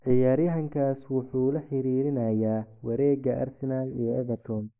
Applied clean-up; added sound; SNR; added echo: neural mask model Resemble Enhance denoiser.